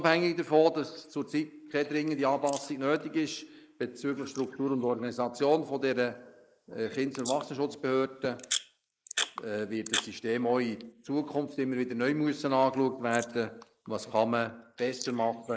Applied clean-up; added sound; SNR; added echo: neural mask model Resemble Enhance denoiser.